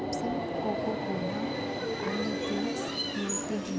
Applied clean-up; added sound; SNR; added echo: none; Subway, metro, underground; -4 dB; none.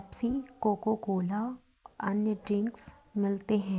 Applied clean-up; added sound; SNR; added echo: none; none; none; none.